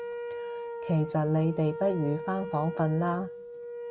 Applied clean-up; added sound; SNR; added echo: none; Wind instrument, woodwind instrument; 8 dB; none.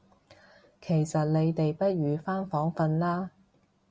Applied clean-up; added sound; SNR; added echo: none; none; none; none.